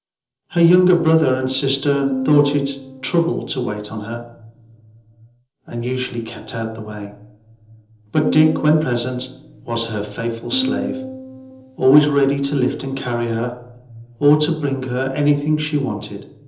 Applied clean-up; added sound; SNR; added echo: none; Piano; 9 dB; reverberation time 1.2 s.